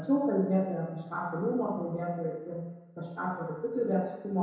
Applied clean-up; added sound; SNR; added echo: none; none; none; reverberation time 1.0 s.